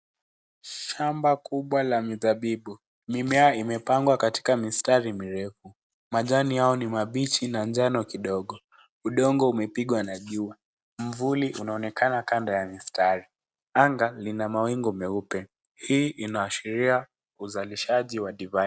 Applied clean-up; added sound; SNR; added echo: none; none; none; none.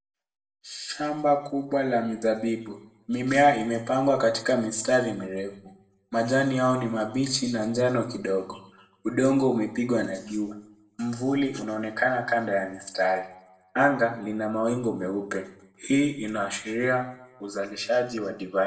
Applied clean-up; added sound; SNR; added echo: none; none; none; reverberation time 0.7 s.